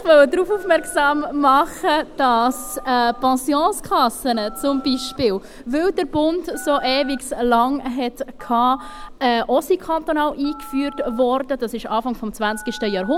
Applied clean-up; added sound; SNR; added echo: none; Telephone; 18 dB; none.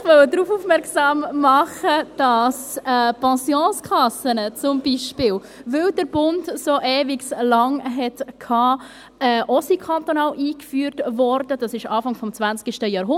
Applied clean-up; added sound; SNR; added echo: none; none; none; none.